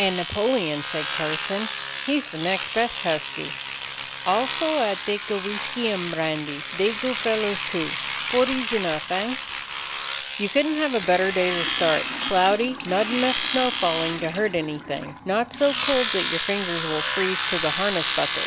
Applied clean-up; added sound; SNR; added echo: none; Domestic sounds, home sounds; 4 dB; none.